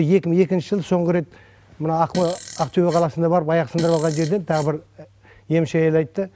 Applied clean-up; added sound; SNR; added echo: none; Fart; 16 dB; none.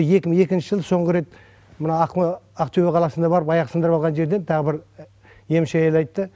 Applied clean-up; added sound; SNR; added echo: none; none; none; none.